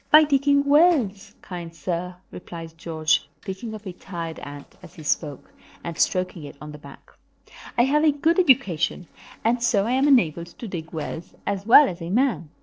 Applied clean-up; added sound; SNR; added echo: neural separator model SepFormer DNS4.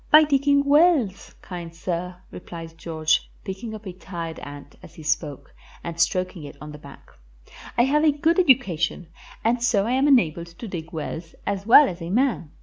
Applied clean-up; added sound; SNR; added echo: none; none; none; none.